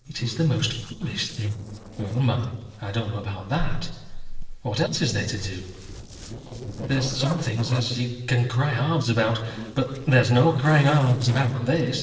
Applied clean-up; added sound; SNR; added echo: neural separator model SepFormer DNS4.